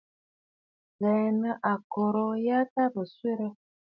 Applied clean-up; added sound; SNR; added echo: none; none; none; none.